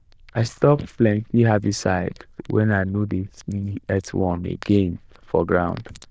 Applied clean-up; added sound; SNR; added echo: neural diffusion model UNIVERSE++.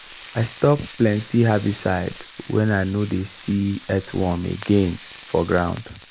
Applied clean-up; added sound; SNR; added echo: none; Frying (food); 16 dB; none.